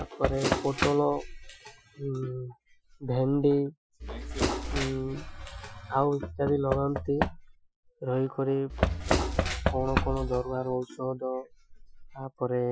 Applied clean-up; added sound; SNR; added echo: classical method Wiener filter.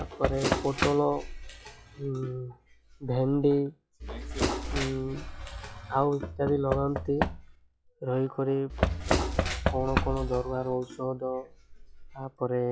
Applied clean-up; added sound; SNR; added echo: classical method log-MMSE.